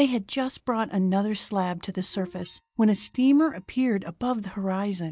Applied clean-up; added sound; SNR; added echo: neural mask model DeepFilterNet 3.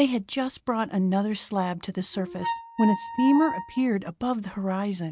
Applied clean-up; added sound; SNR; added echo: neural mask model RNNoise.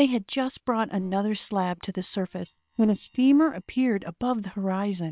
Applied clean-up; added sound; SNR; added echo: neural separator model SepFormer WHAM!.